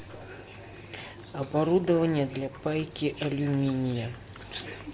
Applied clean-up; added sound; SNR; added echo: none; Livestock, farm animals, working animals; 20 dB; none.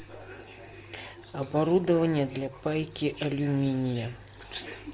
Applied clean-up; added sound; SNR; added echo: none; none; none; none.